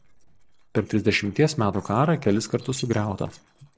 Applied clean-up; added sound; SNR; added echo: neural separator model SepFormer DNS4.